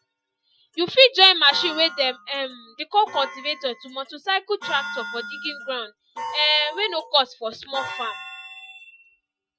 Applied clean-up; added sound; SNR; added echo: classical method Wiener filter.